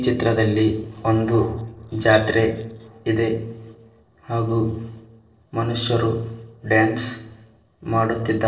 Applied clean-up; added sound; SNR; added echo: neural separator model SepFormer DNS4.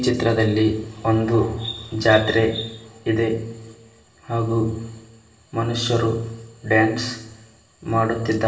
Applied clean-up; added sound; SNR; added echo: none; Bird vocalization, bird call, bird song; 12 dB; reverberation time 0.8 s.